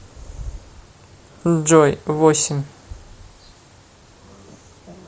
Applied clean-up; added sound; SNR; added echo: none; none; none; none.